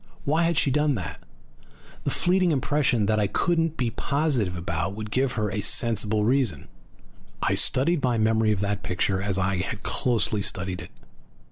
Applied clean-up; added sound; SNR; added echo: none; none; none; none.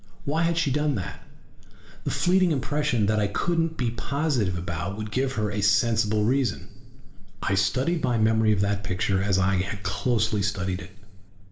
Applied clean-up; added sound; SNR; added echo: none; none; none; reverberation time 1.3 s.